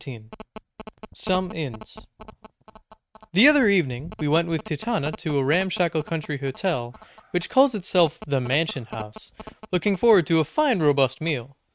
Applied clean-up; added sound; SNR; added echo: neural mask model RNNoise.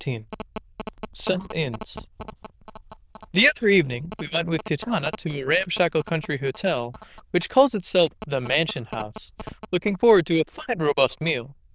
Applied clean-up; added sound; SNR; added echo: neural diffusion model UNIVERSE++.